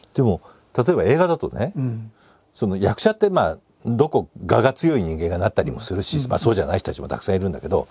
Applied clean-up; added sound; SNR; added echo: none; none; none; none.